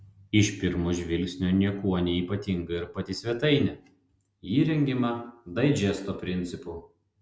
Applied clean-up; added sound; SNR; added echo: none; none; none; none.